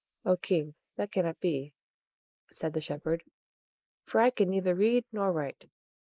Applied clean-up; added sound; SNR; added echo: neural mask model Resemble Enhance denoiser.